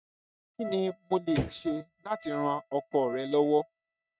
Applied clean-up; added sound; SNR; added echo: neural mask model RNNoise.